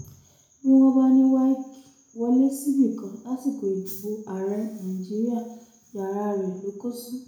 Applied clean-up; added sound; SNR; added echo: none; none; none; reverberation time 0.6 s.